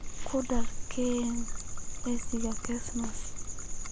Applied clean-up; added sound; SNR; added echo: none; Trickle, dribble; -3 dB; none.